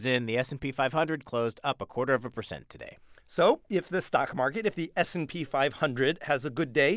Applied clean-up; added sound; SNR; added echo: none; none; none; none.